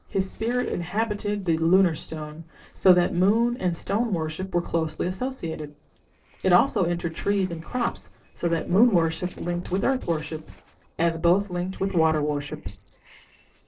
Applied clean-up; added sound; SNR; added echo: neural separator model SepFormer DNS4.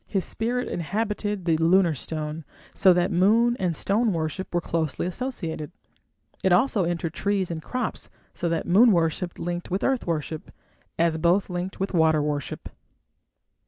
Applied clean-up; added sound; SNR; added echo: none; none; none; none.